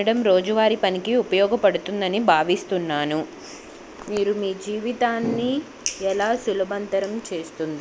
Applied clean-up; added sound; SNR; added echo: none; none; none; none.